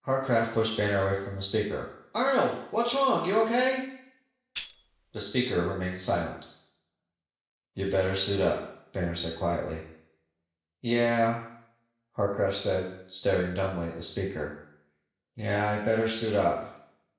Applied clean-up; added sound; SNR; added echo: none; Tambourine; 15 dB; reverberation time 0.7 s.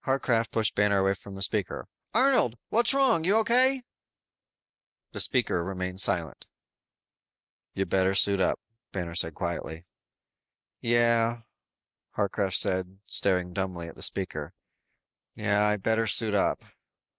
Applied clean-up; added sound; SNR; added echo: none; none; none; none.